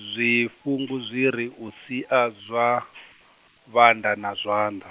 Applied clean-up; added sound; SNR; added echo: none; none; none; none.